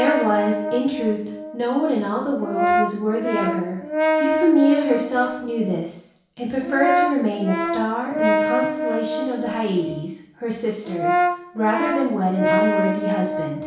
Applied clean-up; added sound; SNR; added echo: none; Brass instrument; 1 dB; reverberation time 0.6 s.